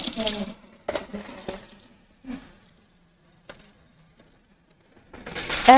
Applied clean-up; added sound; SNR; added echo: neural mask model RNNoise.